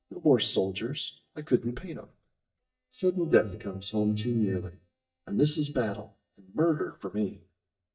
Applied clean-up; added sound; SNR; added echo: neural mask model DeepFilterNet 3.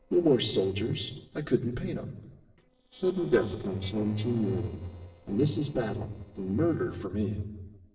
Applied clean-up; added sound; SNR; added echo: neural separator model SepFormer DNS4.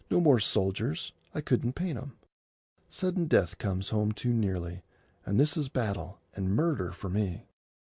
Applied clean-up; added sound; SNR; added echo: none; none; none; none.